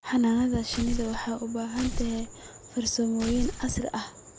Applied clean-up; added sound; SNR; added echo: none; Tearing; 6 dB; none.